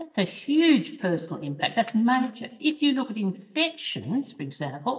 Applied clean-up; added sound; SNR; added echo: neural mask model DeepFilterNet 3.